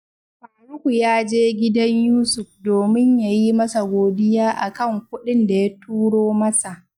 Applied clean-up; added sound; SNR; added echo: neural mask model DeepFilterNet 3.